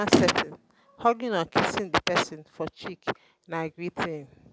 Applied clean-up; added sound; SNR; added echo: none; Motor vehicle (road); -2 dB; none.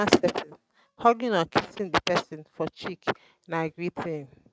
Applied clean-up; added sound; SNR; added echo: neural mask model RNNoise.